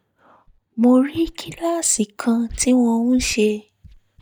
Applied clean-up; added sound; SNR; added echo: neural mask model DeepFilterNet 3.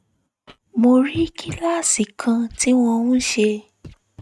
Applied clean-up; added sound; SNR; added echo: neural mask model RNNoise.